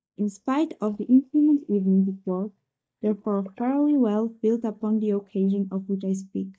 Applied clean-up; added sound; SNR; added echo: neural mask model DeepFilterNet 3.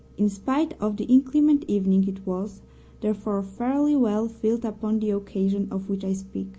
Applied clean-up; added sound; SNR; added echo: none; none; none; none.